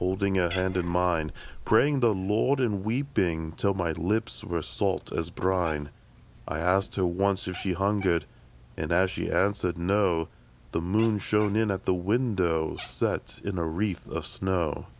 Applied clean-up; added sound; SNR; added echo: none; Cat; 20 dB; none.